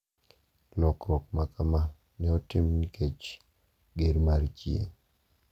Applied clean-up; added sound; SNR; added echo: none; none; none; none.